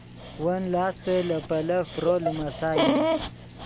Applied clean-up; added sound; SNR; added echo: none; Dog; 2 dB; none.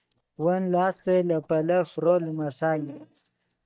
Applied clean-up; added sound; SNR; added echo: neural mask model DeepFilterNet 3.